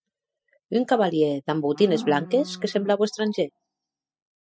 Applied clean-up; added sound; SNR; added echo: classical method spectral subtraction.